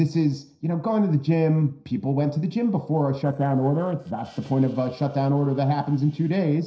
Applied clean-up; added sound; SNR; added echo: neural separator model SepFormer DNS4.